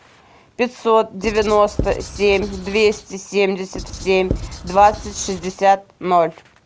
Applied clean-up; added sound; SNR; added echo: none; Writing; 11 dB; none.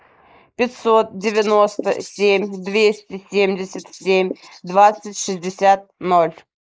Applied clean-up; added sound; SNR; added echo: neural mask model Resemble Enhance denoiser.